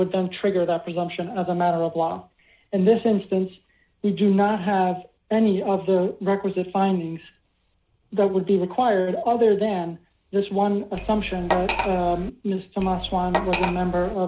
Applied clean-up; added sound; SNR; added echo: none; Cutlery, silverware; 4 dB; none.